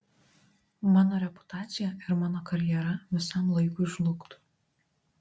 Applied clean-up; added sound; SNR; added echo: none; none; none; none.